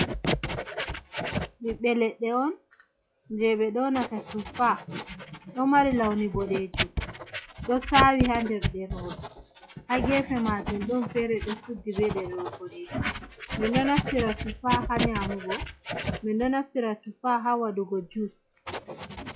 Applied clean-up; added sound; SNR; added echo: classical method log-MMSE.